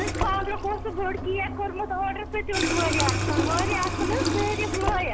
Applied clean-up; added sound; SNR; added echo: none; Water tap, faucet; -1 dB; none.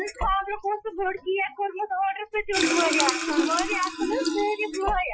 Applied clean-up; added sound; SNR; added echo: classical method Wiener filter.